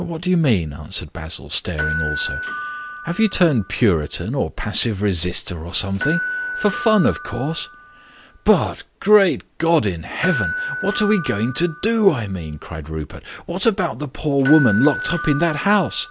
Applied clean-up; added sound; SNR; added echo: none; Door / Bell; 10 dB; none.